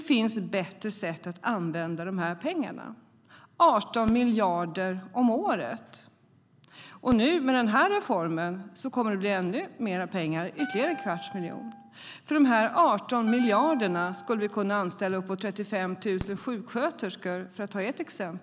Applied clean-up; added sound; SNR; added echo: none; Fireworks + Wind instrument, woodwind instrument; 16 dB; none.